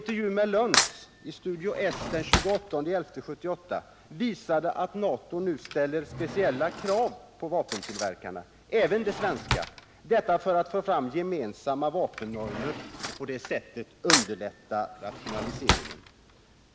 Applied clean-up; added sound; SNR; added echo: none; Cutlery, silverware / Drawer open or close; 5 dB; none.